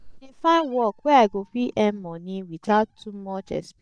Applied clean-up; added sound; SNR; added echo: neural mask model DeepFilterNet 3.